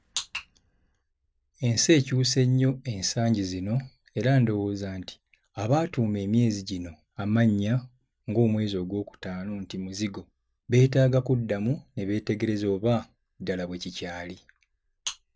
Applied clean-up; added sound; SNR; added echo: none; none; none; none.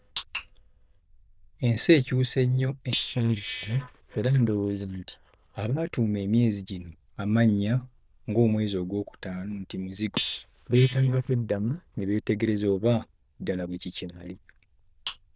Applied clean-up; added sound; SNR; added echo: neural diffusion model UNIVERSE++.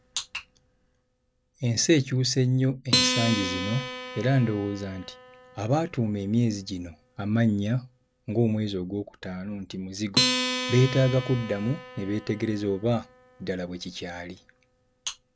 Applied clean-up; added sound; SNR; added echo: none; Acoustic guitar; 7 dB; none.